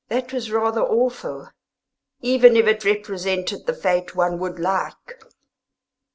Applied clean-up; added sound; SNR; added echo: none; none; none; none.